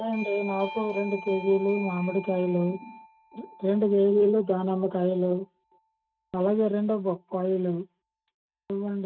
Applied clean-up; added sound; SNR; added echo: neural mask model RNNoise.